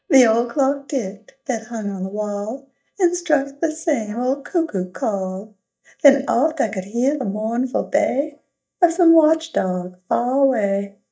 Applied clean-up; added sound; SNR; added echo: neural mask model DeepFilterNet 3.